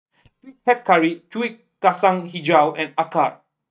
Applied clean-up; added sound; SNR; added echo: neural mask model DeepFilterNet 3.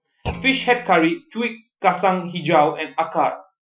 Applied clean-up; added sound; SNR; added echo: classical method Wiener filter.